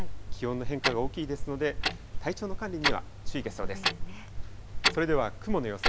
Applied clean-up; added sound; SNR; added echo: none; Clock; -3 dB; none.